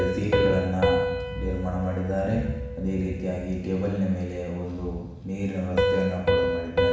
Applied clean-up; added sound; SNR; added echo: none; Piano; 1 dB; reverberation time 1.1 s.